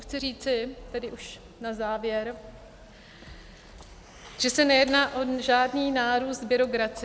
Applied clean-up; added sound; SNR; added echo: none; none; none; none.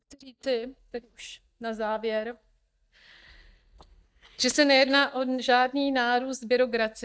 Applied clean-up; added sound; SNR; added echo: neural mask model DeepFilterNet 3.